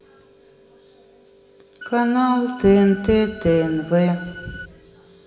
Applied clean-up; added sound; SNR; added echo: none; Organ; 8 dB; reverberation time 1.8 s.